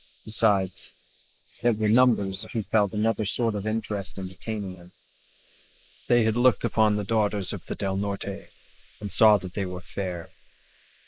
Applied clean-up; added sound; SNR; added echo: neural mask model Resemble Enhance denoiser.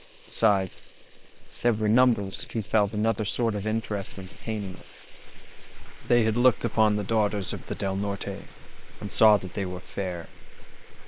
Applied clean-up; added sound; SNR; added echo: neural separator model SepFormer WHAM!.